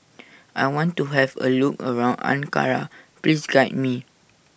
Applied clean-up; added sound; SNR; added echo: none; none; none; none.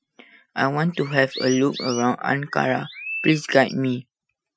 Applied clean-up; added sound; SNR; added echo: classical method Wiener filter.